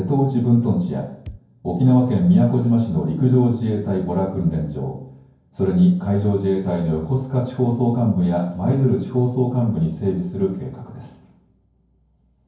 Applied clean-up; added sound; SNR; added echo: none; Bass drum; 18 dB; reverberation time 0.9 s.